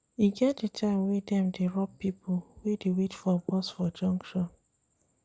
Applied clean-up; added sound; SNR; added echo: none; none; none; none.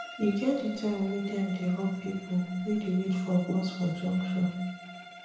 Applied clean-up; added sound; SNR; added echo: none; Bowed string instrument; 16 dB; reverberation time 0.8 s.